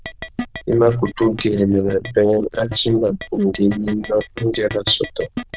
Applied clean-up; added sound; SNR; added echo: neural diffusion model UNIVERSE++.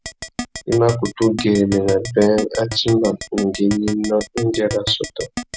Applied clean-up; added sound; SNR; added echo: none; Keyboard (musical); 11 dB; none.